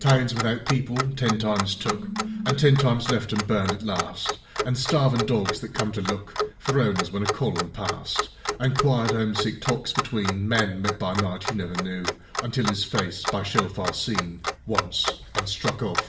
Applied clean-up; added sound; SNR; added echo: none; Clock; 5 dB; reverberation time 0.5 s.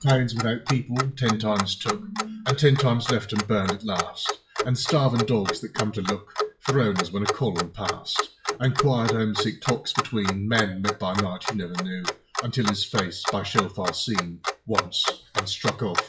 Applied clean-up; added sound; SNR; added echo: classical method WPE with log-MMSE.